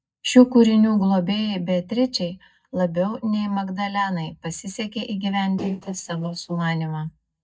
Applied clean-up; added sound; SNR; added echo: neural mask model DeepFilterNet 3.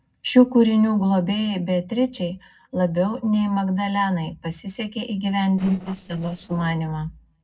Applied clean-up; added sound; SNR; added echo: neural separator model SepFormer DNS4.